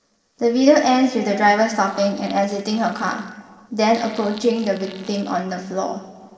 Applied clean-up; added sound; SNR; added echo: neural separator model SepFormer DNS4.